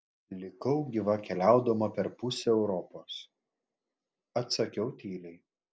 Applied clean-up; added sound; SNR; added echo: none; none; none; none.